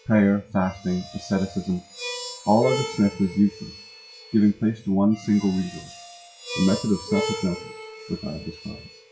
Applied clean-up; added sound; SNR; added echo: classical method WPE with log-MMSE.